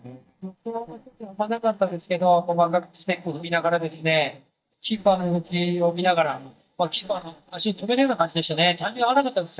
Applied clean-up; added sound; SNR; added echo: neural mask model DeepFilterNet 3.